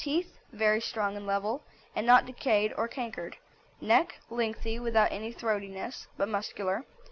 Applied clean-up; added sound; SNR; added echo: none; none; none; none.